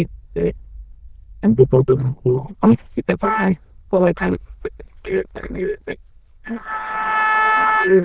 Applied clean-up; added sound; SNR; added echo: neural diffusion model UNIVERSE++.